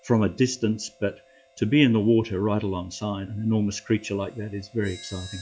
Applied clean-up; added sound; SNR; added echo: classical method log-MMSE.